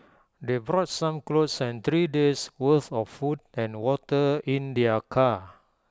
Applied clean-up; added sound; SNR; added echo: none; none; none; none.